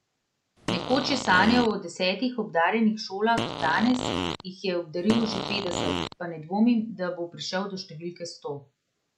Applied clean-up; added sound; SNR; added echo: none; Fart; 4 dB; none.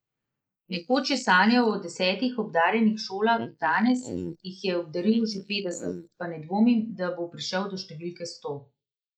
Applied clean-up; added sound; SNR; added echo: neural mask model Resemble Enhance denoiser.